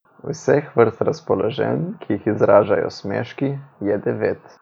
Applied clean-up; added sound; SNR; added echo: none; none; none; none.